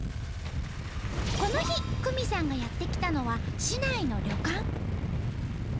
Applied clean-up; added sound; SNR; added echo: none; Engine starting; -2 dB; none.